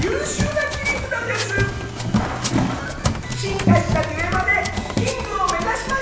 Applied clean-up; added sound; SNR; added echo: none; Run; 2 dB; reverberation time 0.9 s.